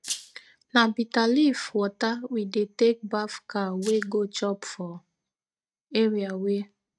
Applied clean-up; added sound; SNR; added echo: neural mask model RNNoise.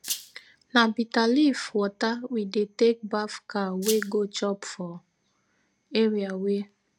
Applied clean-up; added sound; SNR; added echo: none; Rattle (instrument); 10 dB; none.